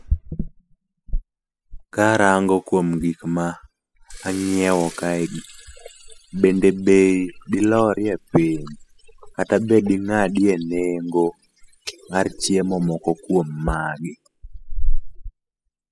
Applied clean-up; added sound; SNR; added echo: classical method spectral subtraction.